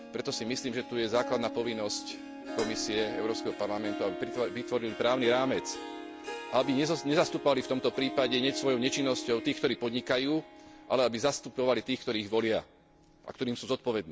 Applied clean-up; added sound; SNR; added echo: none; Dishes, pots, and pans + Harp; 10 dB; none.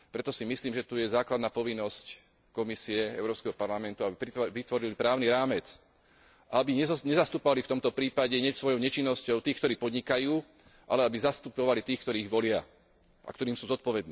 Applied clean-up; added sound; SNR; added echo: none; none; none; none.